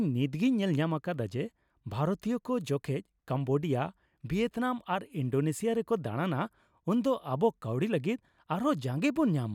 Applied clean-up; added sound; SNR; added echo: none; none; none; none.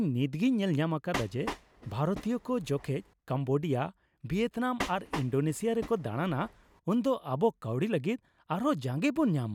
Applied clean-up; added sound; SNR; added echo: none; Train; 11 dB; none.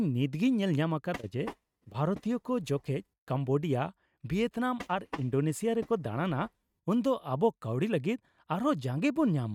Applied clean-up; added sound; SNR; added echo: neural mask model RNNoise.